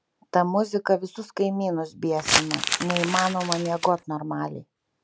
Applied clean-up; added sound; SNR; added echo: none; Crumpling, crinkling; 1 dB; none.